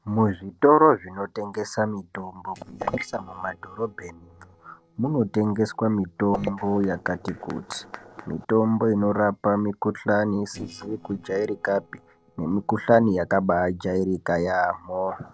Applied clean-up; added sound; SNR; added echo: neural separator model SepFormer DNS4.